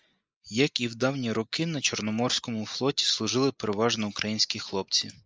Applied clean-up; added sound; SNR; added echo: neural mask model Resemble Enhance denoiser.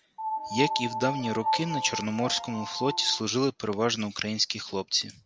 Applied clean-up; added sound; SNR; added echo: none; Piano; 3 dB; none.